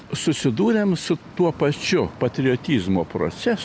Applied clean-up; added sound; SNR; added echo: none; none; none; none.